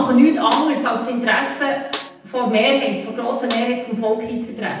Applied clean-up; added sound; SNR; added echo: none; Snare drum; 13 dB; reverberation time 0.9 s.